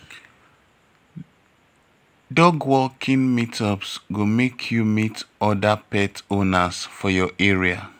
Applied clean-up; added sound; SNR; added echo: none; none; none; none.